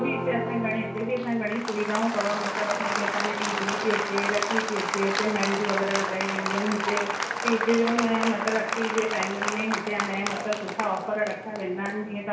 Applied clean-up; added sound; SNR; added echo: none; Applause; 2 dB; reverberation time 0.6 s.